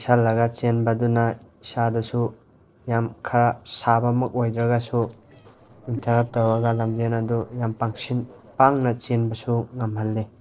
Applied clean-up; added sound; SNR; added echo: neural separator model SepFormer DNS4.